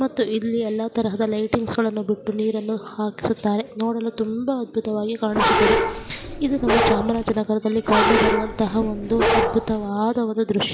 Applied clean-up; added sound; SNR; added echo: none; Bark; -1 dB; none.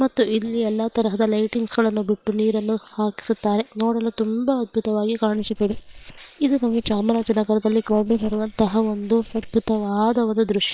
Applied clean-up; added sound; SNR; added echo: neural separator model SepFormer WHAM!.